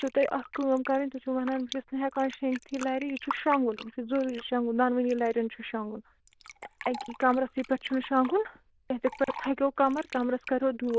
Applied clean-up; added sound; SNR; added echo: neural diffusion model UNIVERSE++.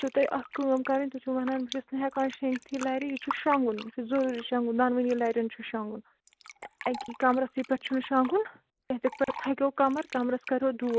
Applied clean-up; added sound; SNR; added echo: none; Fill (with liquid); 16 dB; none.